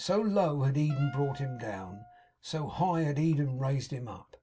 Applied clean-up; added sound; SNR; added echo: none; Wind instrument, woodwind instrument; 20 dB; none.